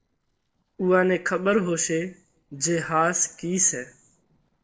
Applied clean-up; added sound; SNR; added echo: neural separator model SepFormer DNS4.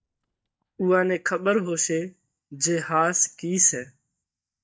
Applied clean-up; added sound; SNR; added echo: neural mask model DeepFilterNet 3.